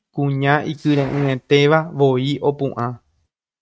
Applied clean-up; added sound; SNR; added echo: neural mask model RNNoise.